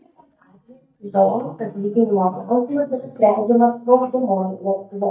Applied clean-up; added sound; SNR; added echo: neural mask model DeepFilterNet 3.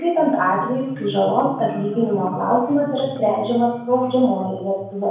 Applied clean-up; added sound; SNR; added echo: none; Marimba, xylophone; 14 dB; reverberation time 0.7 s.